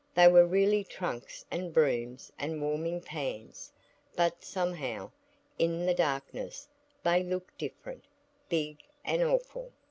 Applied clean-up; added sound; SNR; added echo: none; none; none; none.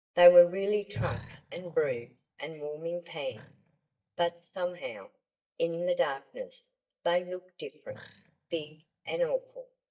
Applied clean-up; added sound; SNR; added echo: neural mask model DeepFilterNet 3.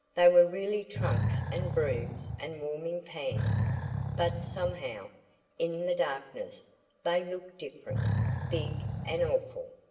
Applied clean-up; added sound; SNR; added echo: none; Animal; 1 dB; reverberation time 0.8 s.